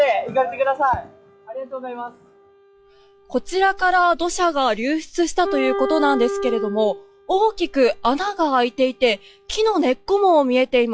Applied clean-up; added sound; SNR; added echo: classical method log-MMSE.